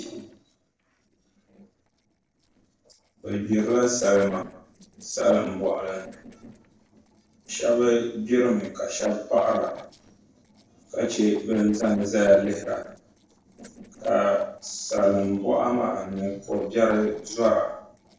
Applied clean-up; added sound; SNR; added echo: neural separator model SepFormer DNS4.